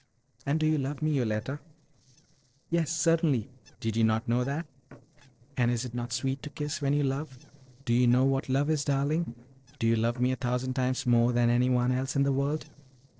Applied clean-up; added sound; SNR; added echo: neural separator model SepFormer DNS4.